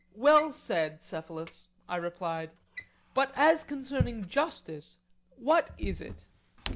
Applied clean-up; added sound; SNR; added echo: none; Drawer open or close; 11 dB; none.